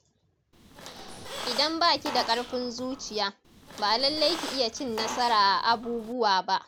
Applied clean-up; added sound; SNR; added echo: none; Squeak; 11 dB; none.